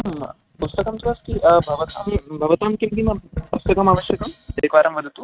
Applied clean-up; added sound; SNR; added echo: neural mask model RNNoise.